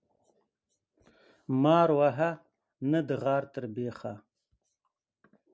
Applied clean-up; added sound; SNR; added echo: none; none; none; none.